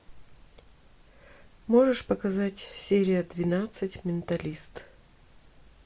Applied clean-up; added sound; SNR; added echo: none; none; none; none.